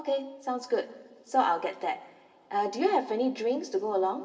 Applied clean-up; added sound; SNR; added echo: none; none; none; reverberation time 2.0 s.